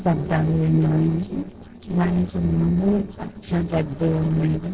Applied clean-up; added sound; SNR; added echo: neural separator model SepFormer DNS4.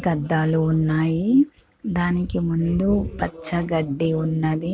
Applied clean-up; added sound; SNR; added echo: none; none; none; none.